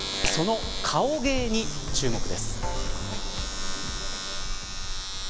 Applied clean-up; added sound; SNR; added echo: none; Bird vocalization, bird call, bird song + Domestic sounds, home sounds; -1 dB; none.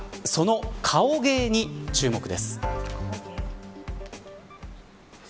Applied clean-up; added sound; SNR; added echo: none; none; none; none.